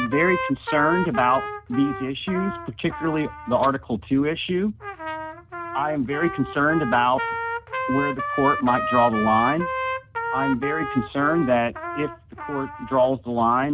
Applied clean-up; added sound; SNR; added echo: none; Trumpet; 7 dB; none.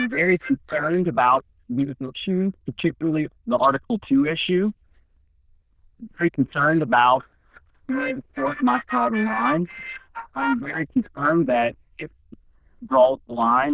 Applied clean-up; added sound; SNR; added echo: neural diffusion model UNIVERSE++.